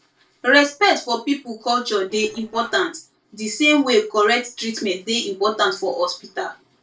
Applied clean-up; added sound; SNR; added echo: neural separator model SepFormer DNS4.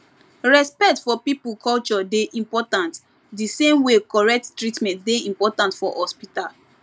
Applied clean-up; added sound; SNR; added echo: none; none; none; none.